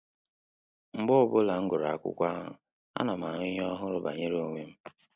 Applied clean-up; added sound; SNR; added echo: none; none; none; none.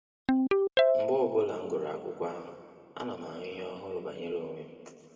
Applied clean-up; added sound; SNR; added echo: none; Ringtone; -3 dB; reverberation time 1.9 s.